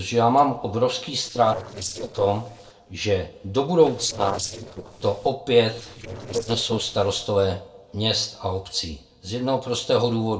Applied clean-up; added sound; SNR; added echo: neural separator model SepFormer DNS4.